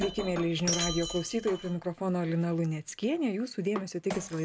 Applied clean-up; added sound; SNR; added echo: none; Shatter; 9 dB; none.